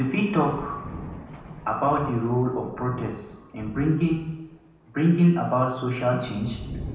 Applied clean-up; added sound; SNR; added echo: none; Thunder; 14 dB; reverberation time 0.8 s.